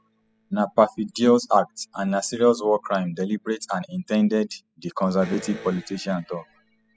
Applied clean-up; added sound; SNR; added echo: classical method spectral subtraction.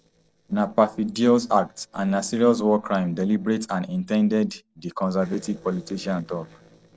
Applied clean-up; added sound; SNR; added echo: neural separator model SepFormer DNS4.